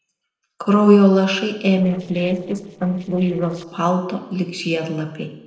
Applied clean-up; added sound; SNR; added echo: neural separator model SepFormer DNS4.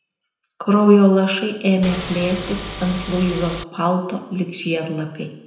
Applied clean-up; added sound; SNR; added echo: none; Engine / Car; 10 dB; reverberation time 0.8 s.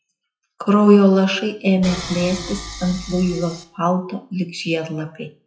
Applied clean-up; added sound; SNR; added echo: classical method WPE with log-MMSE.